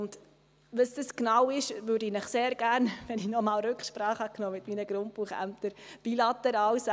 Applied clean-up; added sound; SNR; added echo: none; none; none; none.